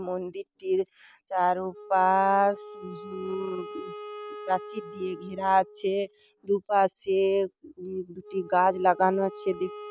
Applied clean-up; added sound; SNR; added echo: none; Wind instrument, woodwind instrument; 17 dB; none.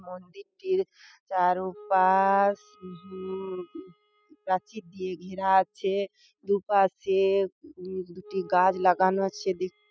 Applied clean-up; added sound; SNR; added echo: classical method spectral subtraction.